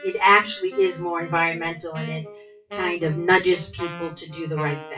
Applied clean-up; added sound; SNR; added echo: classical method WPE with log-MMSE.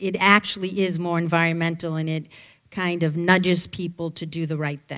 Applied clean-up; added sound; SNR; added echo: none; none; none; none.